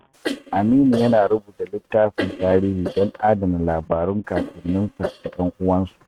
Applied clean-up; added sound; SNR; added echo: neural mask model RNNoise.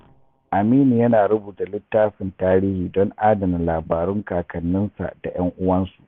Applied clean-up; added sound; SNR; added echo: none; none; none; none.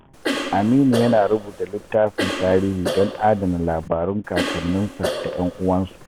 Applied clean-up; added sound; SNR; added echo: none; Cough; 8 dB; none.